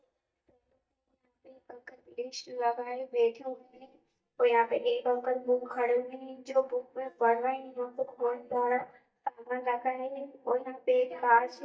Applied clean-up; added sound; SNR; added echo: neural mask model DeepFilterNet 3.